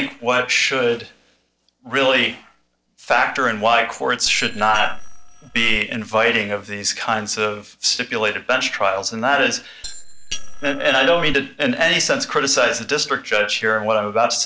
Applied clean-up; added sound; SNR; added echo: neural separator model SepFormer DNS4.